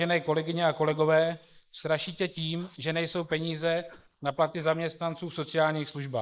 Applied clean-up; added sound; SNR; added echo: neural mask model Resemble Enhance denoiser.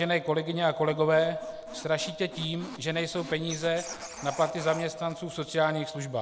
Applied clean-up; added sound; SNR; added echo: none; Squeak; 17 dB; none.